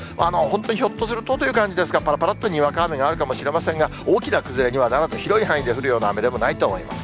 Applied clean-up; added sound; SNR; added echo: none; none; none; none.